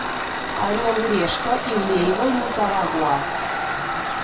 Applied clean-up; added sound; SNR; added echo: none; Tools; 2 dB; reverberation time 0.2 s.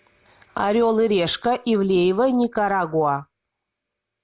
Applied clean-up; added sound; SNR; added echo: none; none; none; none.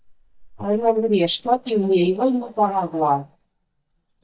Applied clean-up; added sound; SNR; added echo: neural mask model DeepFilterNet 3.